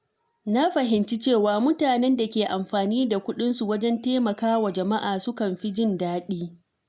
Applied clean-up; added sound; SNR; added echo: none; none; none; none.